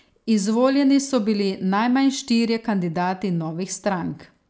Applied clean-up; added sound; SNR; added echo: none; none; none; none.